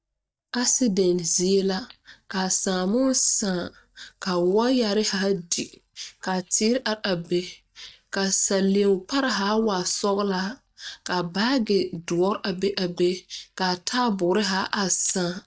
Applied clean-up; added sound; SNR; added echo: neural mask model DeepFilterNet 3.